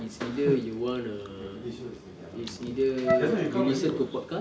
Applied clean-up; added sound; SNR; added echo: none; Wind instrument, woodwind instrument; 0 dB; none.